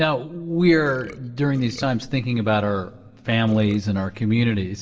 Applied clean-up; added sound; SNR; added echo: neural separator model SepFormer DNS4.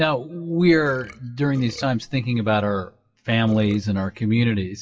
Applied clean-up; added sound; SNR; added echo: classical method WPE with log-MMSE.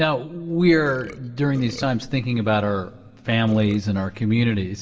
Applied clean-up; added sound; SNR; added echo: none; Burping, eructation; 19 dB; reverberation time 2.3 s.